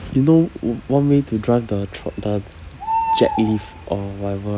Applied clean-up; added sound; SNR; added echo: none; Bird; 9 dB; none.